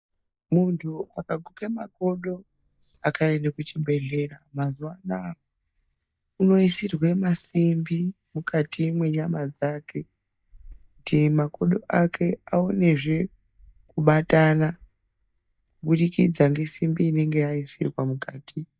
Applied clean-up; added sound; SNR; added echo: neural mask model DeepFilterNet 3.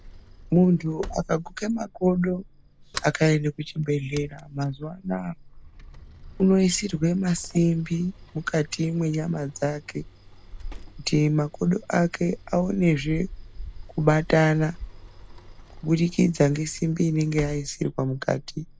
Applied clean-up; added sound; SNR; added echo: none; Sliding door; 16 dB; none.